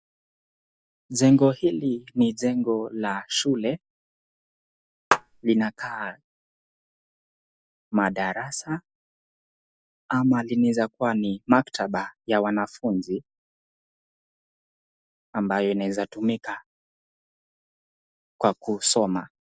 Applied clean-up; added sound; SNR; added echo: none; Clapping; -2 dB; none.